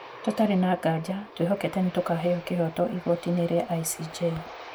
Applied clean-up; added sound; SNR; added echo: none; Aircraft; 17 dB; none.